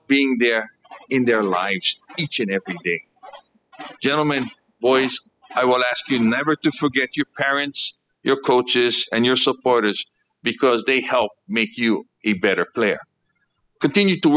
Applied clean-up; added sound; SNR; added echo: classical method spectral subtraction.